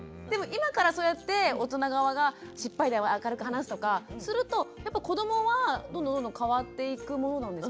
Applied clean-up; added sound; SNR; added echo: none; none; none; none.